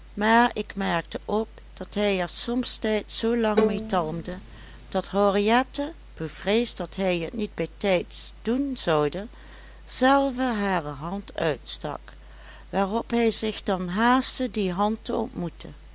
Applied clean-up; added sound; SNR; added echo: none; Bowed string instrument; 3 dB; none.